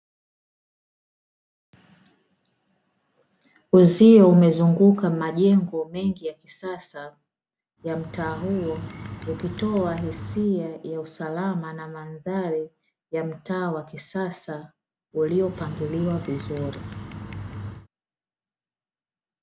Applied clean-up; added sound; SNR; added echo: none; Bird; 12 dB; none.